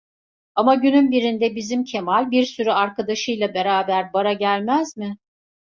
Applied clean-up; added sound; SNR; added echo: none; none; none; none.